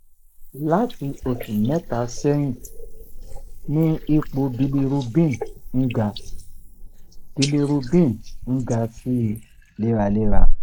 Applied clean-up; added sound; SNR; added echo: neural mask model Resemble Enhance denoiser.